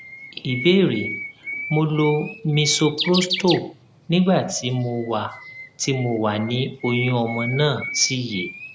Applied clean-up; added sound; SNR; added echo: none; Bird; 10 dB; none.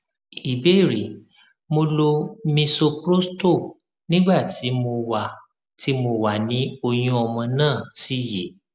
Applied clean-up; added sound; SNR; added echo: none; none; none; none.